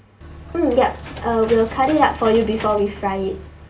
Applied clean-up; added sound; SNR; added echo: none; Engine / Mechanisms; 14 dB; reverberation time 0.2 s.